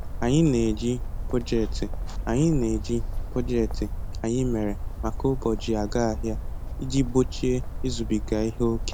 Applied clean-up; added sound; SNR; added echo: none; Bird; 4 dB; none.